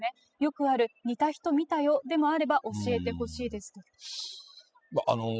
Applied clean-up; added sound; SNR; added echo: classical method spectral subtraction.